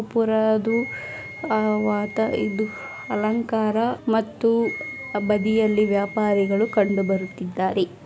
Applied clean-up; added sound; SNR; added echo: none; Wind instrument, woodwind instrument; 16 dB; none.